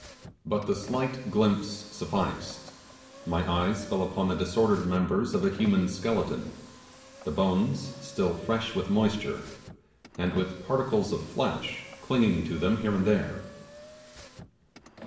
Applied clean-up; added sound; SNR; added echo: none; Car; 19 dB; reverberation time 0.9 s.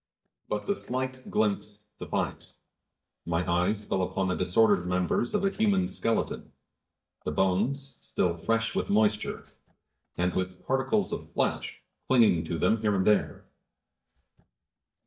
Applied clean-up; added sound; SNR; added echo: neural mask model DeepFilterNet 3.